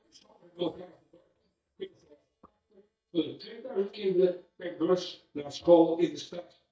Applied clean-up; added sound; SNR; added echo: neural mask model DeepFilterNet 3.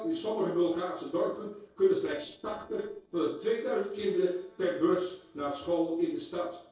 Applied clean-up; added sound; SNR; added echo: neural separator model SepFormer DNS4.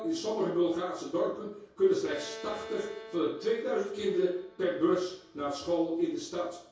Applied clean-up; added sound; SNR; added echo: none; Bowed string instrument; 19 dB; reverberation time 0.6 s.